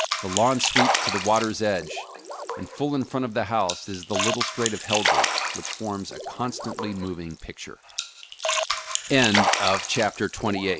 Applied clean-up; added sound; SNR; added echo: none; Splash, splatter; 1 dB; none.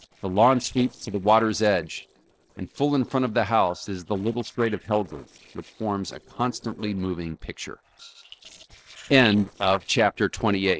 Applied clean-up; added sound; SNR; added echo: neural separator model SepFormer DNS4.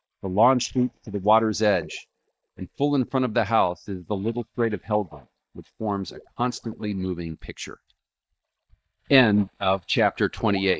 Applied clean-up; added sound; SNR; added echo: neural mask model DeepFilterNet 3.